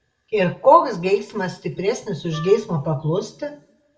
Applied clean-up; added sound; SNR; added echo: none; Wind instrument, woodwind instrument; 18 dB; reverberation time 0.4 s.